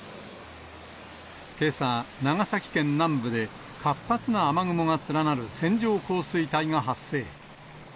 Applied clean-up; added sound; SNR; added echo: none; none; none; none.